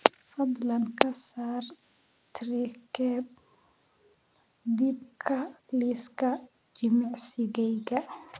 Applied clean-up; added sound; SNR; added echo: none; none; none; none.